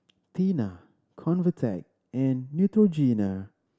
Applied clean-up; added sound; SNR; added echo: none; none; none; none.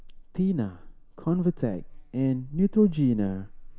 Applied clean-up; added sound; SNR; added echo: none; Buzz; 15 dB; none.